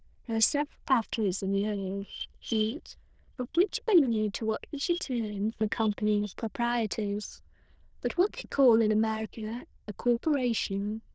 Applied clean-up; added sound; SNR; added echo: neural diffusion model UNIVERSE++.